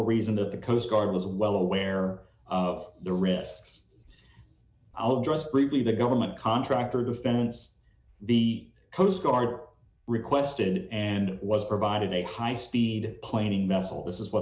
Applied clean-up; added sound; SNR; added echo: none; none; none; none.